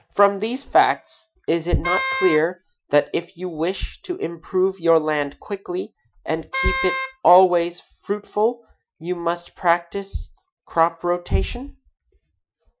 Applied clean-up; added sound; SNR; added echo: classical method Wiener filter.